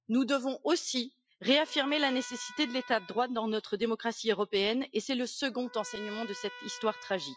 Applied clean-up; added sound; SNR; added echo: classical method Wiener filter.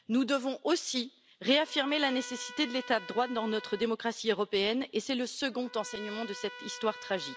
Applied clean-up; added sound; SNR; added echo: none; Trumpet; 17 dB; none.